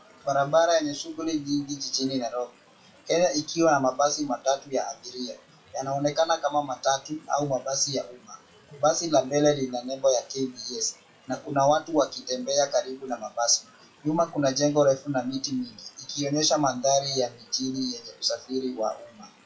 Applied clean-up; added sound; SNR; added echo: classical method WPE with log-MMSE.